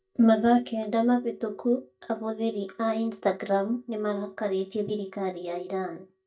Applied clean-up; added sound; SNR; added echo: neural mask model DeepFilterNet 3.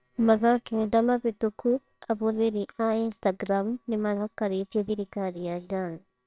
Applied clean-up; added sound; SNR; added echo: neural separator model SepFormer WHAMR!.